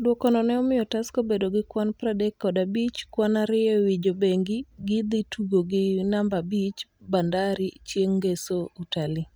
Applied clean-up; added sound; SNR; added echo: none; none; none; none.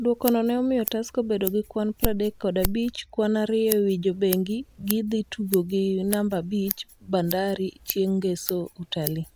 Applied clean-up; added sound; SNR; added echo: none; Scissors; 9 dB; none.